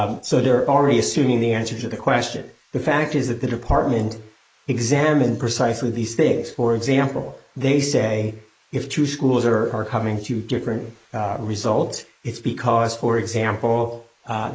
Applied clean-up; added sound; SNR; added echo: neural mask model Resemble Enhance denoiser.